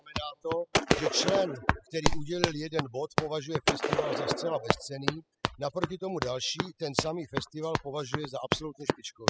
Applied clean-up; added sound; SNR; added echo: classical method spectral subtraction.